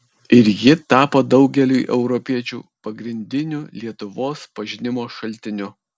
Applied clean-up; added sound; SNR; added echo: none; none; none; none.